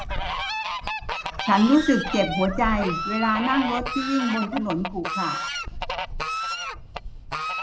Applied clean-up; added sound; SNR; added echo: none; Fowl; 4 dB; reverberation time 0.3 s.